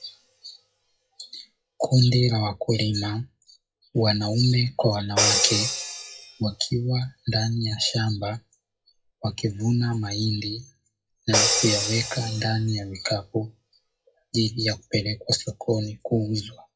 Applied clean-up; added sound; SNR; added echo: classical method WPE with log-MMSE.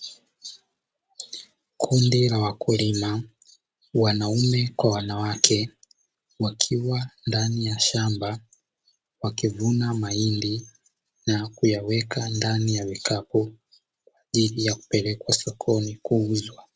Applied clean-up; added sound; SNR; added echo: none; none; none; none.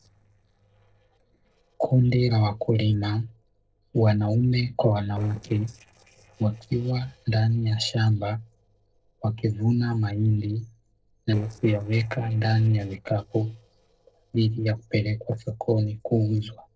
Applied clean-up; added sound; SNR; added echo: neural separator model SepFormer DNS4.